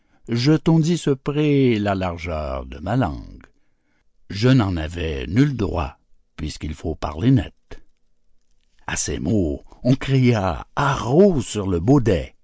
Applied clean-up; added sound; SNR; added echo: none; none; none; none.